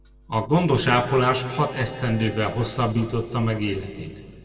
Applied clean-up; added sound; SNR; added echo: none; Bowed string instrument; 18 dB; reverberation time 2.3 s.